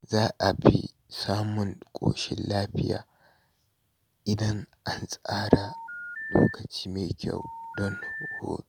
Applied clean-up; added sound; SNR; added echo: none; Telephone; 10 dB; none.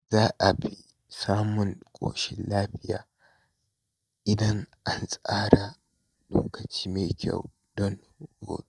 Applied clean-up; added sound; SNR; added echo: neural mask model DeepFilterNet 3.